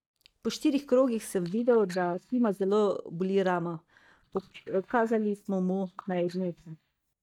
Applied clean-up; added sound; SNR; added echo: neural mask model DeepFilterNet 3.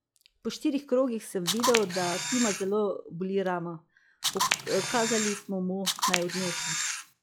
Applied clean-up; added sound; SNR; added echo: classical method log-MMSE.